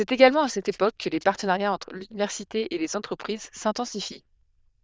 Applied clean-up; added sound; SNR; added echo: neural diffusion model UNIVERSE++.